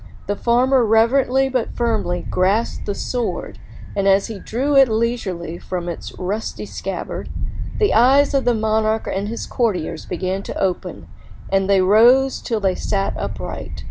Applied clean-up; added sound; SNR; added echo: none; Wind; 8 dB; none.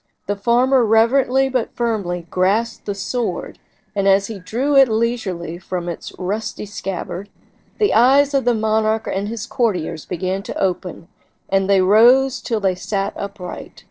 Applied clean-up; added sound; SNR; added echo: neural separator model SepFormer DNS4.